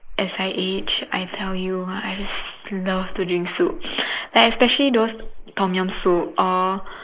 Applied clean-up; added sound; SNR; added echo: neural mask model Resemble Enhance denoiser.